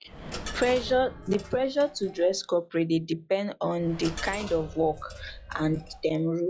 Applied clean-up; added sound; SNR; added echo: classical method log-MMSE.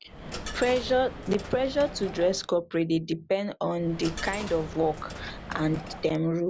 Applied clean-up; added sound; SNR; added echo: none; Coin (dropping); 11 dB; none.